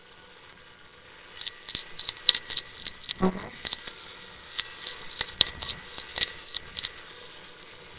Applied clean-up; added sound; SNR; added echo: neural separator model SepFormer WHAMR!.